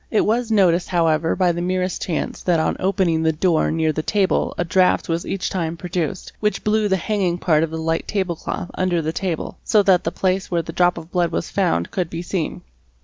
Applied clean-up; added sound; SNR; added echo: none; none; none; none.